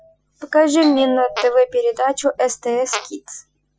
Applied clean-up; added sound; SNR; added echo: classical method Wiener filter.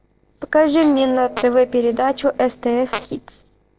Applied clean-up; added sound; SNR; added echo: neural separator model SepFormer DNS4.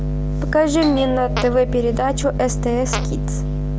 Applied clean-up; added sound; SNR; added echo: none; Fart + Bell; 14 dB; none.